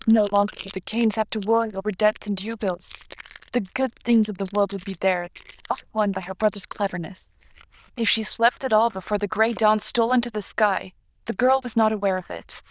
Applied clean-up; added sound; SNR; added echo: neural diffusion model UNIVERSE++.